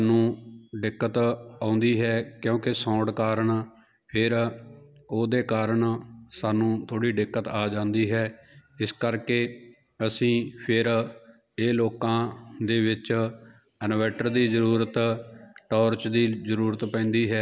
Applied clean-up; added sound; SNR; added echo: none; none; none; none.